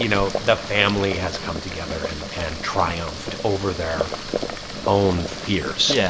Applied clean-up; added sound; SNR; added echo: none; Boiling; 7 dB; reverberation time 2.8 s.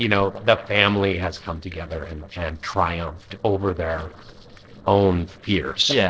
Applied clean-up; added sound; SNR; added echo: neural separator model SepFormer DNS4.